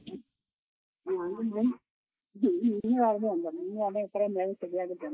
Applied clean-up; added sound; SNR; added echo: neural mask model Resemble Enhance denoiser.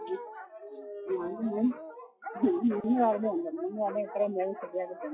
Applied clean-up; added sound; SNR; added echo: classical method log-MMSE.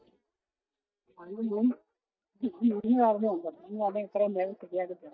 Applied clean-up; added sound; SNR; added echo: neural mask model DeepFilterNet 3.